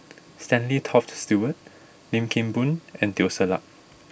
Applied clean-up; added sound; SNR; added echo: none; none; none; none.